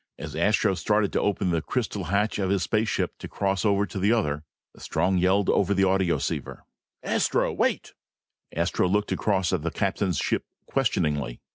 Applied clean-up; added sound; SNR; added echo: none; none; none; none.